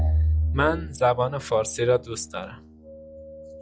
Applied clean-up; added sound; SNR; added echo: classical method log-MMSE.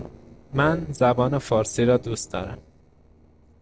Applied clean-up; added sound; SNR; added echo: neural separator model SepFormer DNS4.